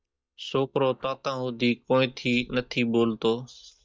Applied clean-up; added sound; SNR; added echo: neural mask model DeepFilterNet 3.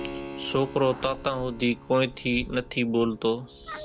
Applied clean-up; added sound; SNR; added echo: none; Keyboard (musical) + Meow; 13 dB; none.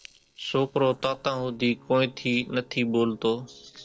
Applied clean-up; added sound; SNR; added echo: neural separator model SepFormer DNS4.